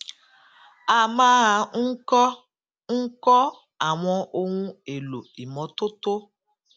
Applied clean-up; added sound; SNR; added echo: none; none; none; none.